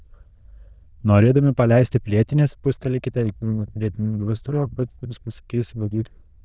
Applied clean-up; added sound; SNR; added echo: neural diffusion model UNIVERSE++.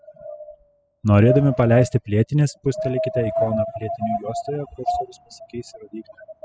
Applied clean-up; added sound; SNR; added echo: classical method spectral subtraction.